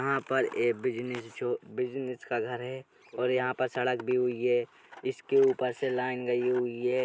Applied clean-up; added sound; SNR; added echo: none; none; none; none.